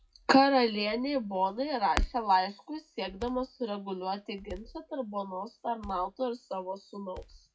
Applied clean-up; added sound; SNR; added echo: classical method WPE with log-MMSE.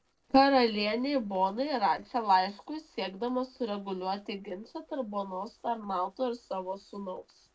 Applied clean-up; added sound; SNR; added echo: neural separator model SepFormer DNS4.